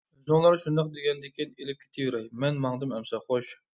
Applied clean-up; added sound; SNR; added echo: none; none; none; none.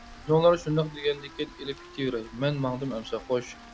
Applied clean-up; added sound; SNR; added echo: none; Wind instrument, woodwind instrument + Rain; 19 dB; none.